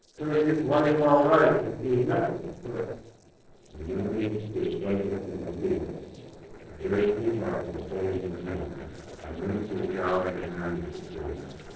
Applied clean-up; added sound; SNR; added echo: neural separator model SepFormer DNS4.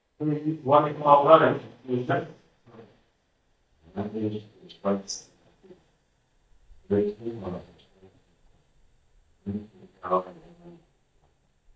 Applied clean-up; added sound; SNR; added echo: neural mask model DeepFilterNet 3.